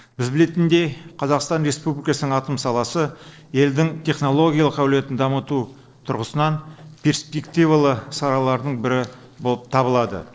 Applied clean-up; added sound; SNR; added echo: neural separator model SepFormer DNS4.